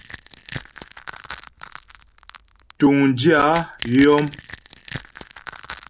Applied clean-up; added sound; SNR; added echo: none; Crack / Crushing; 16 dB; none.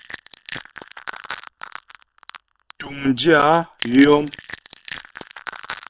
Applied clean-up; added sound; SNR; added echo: neural separator model SepFormer WHAM!.